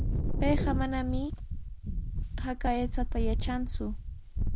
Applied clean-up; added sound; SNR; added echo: none; Wind; -4 dB; none.